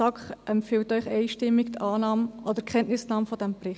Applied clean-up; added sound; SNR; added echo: none; none; none; none.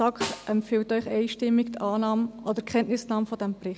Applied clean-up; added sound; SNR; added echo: none; Snare drum; 14 dB; none.